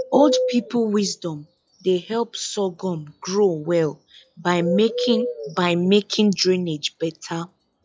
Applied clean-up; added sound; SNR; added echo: classical method log-MMSE.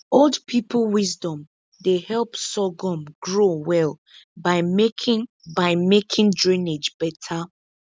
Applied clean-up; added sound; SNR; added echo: none; none; none; none.